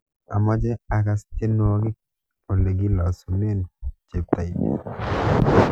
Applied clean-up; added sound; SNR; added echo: none; none; none; none.